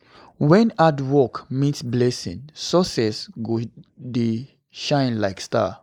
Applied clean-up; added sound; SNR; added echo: neural mask model Resemble Enhance denoiser.